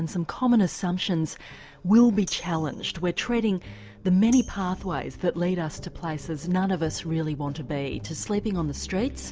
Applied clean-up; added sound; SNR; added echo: none; Tambourine; 18 dB; none.